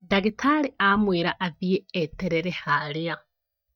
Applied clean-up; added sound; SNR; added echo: neural mask model DeepFilterNet 3.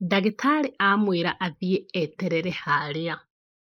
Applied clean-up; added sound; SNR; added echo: neural mask model Resemble Enhance denoiser.